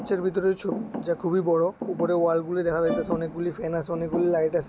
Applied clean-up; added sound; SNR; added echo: none; Brass instrument + Thump, thud; 11 dB; none.